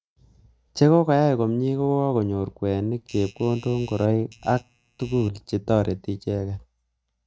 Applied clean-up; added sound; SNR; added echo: neural mask model RNNoise.